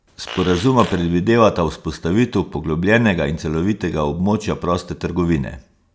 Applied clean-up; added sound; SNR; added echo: none; Fart; 15 dB; none.